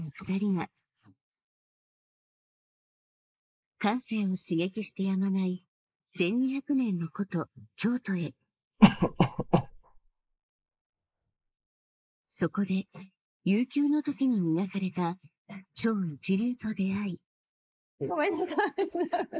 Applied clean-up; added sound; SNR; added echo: neural mask model Resemble Enhance denoiser.